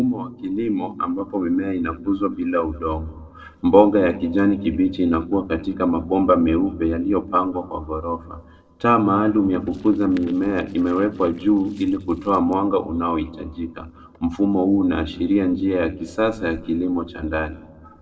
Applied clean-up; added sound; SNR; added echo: neural separator model SepFormer DNS4.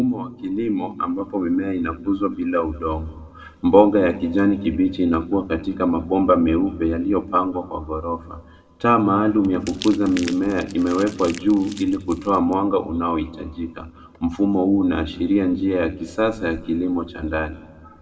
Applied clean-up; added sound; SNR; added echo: none; Crumpling, crinkling; 19 dB; reverberation time 1.4 s.